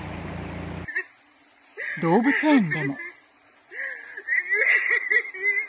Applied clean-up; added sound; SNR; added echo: none; none; none; none.